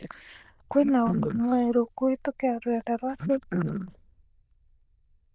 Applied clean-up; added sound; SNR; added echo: neural diffusion model UNIVERSE++.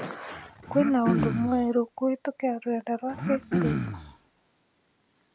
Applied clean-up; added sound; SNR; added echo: none; Cough; 1 dB; none.